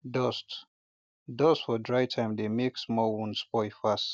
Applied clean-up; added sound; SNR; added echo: none; none; none; none.